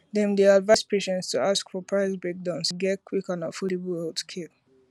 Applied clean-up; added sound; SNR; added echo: none; none; none; none.